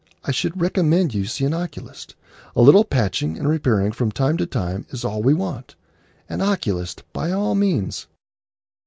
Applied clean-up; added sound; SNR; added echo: none; none; none; none.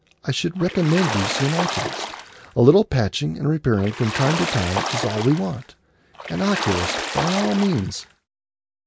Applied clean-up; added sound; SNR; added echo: none; Water / Splash, splatter; 5 dB; none.